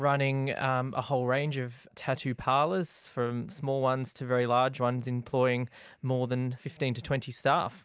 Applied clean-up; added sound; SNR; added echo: none; none; none; none.